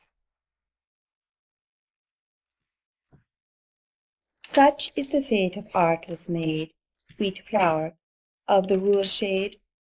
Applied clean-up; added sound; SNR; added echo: neural mask model Resemble Enhance denoiser.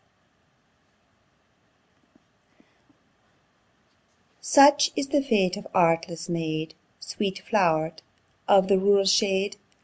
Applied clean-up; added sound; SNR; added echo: none; none; none; none.